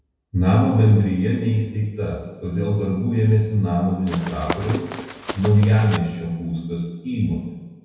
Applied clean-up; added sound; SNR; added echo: none; Run; 10 dB; reverberation time 1.2 s.